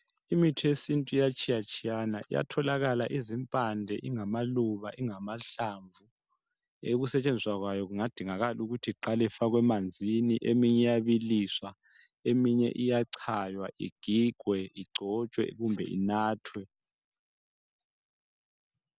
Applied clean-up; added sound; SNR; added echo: none; none; none; none.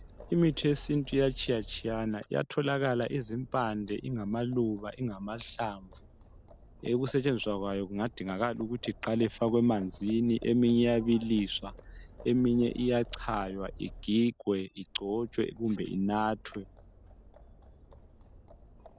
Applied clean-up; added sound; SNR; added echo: none; Livestock, farm animals, working animals; 19 dB; none.